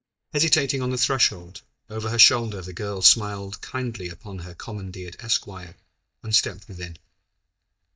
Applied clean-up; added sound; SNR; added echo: neural mask model DeepFilterNet 3.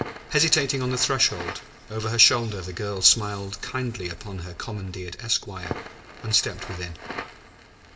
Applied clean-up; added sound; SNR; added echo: none; Crackle; 14 dB; reverberation time 1.5 s.